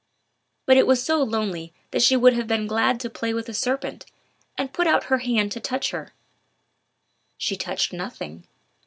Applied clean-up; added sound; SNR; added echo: none; none; none; none.